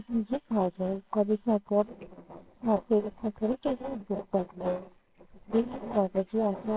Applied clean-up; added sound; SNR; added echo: neural separator model SepFormer WHAMR!.